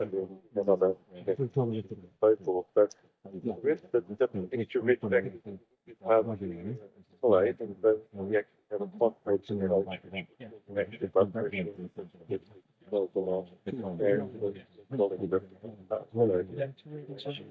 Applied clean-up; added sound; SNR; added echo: neural mask model DeepFilterNet 3.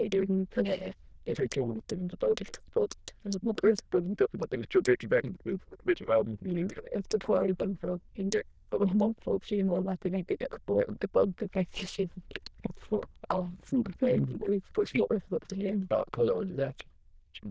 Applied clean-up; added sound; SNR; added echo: neural diffusion model UNIVERSE++.